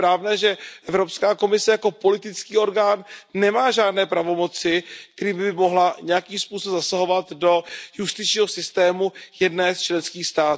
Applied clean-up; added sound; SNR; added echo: none; none; none; none.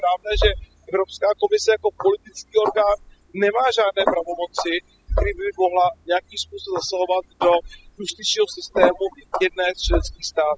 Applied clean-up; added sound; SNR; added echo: classical method spectral subtraction.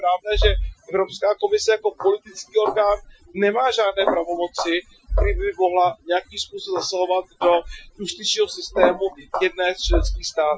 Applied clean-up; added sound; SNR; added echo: classical method Wiener filter.